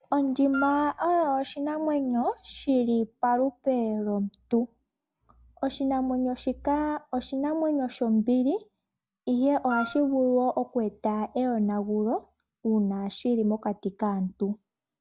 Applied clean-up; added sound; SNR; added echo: none; Wind instrument, woodwind instrument; 9 dB; none.